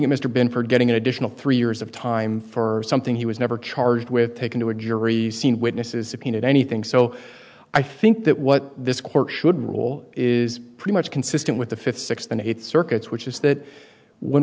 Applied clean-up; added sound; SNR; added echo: none; none; none; none.